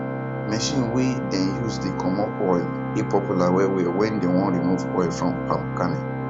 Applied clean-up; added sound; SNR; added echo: none; Organ; 4 dB; none.